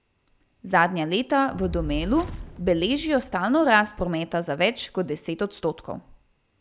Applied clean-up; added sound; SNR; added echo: none; Fire; 15 dB; none.